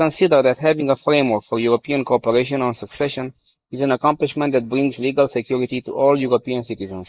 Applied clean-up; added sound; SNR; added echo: neural mask model Resemble Enhance denoiser.